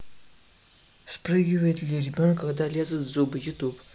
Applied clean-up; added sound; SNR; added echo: none; none; none; none.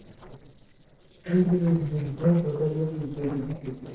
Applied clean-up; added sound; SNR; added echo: neural separator model SepFormer DNS4.